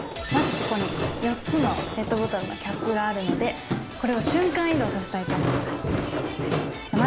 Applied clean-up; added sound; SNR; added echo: none; Walk, footsteps; 1 dB; none.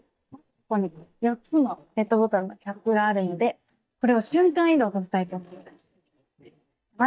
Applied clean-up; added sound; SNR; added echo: neural mask model DeepFilterNet 3.